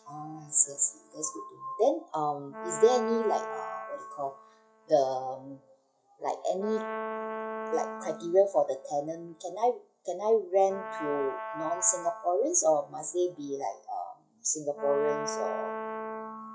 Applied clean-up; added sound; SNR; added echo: classical method log-MMSE.